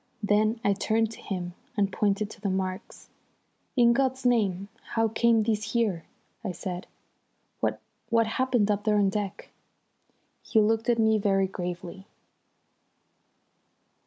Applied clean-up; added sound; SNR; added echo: none; none; none; none.